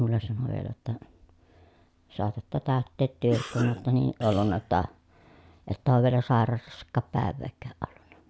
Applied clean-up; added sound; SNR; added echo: none; Cough; 12 dB; none.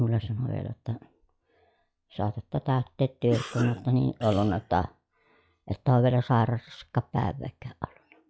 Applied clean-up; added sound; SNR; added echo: classical method log-MMSE.